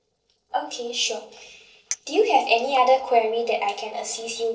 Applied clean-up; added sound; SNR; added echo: neural separator model SepFormer DNS4.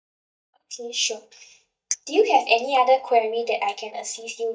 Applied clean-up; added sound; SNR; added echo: neural mask model DeepFilterNet 3.